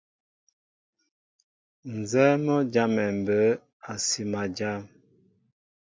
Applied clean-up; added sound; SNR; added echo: none; none; none; none.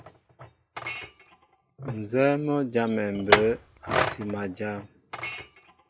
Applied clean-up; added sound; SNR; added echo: none; Chink, clink; 2 dB; none.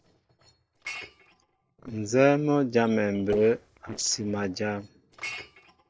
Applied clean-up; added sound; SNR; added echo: neural separator model SepFormer DNS4.